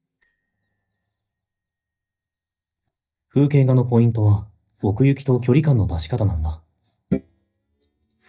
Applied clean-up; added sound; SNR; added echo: neural mask model DeepFilterNet 3.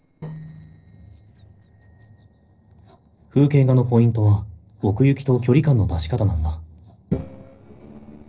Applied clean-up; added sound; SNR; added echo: neural separator model SepFormer DNS4.